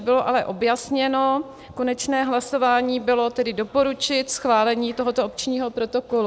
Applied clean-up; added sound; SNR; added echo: none; none; none; none.